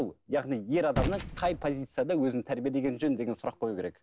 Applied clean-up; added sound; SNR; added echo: none; Gunshot, gunfire; 9 dB; none.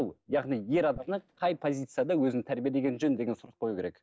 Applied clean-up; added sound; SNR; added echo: neural mask model DeepFilterNet 3.